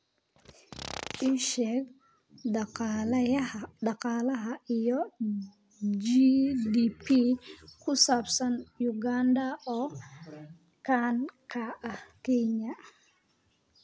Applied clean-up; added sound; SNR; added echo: none; none; none; none.